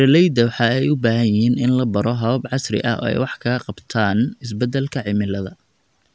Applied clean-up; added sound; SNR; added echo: none; none; none; none.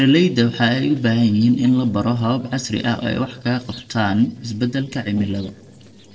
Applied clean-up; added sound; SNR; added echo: neural separator model SepFormer DNS4.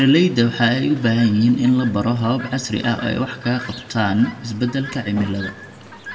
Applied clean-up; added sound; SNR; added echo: none; Chirp, tweet; 18 dB; reverberation time 1.5 s.